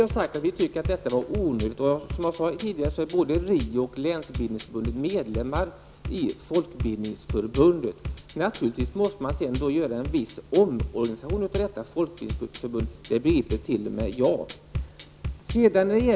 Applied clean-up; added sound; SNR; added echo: none; Bass drum / Drum kit; 9 dB; none.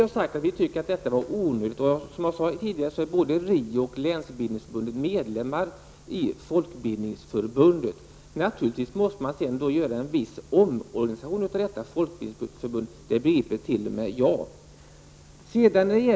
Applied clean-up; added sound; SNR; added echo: none; none; none; none.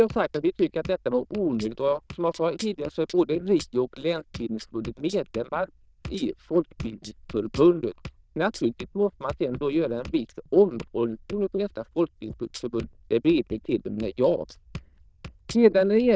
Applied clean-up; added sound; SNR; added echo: neural diffusion model UNIVERSE++.